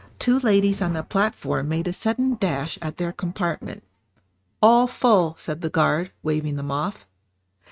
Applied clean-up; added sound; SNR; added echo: neural mask model RNNoise.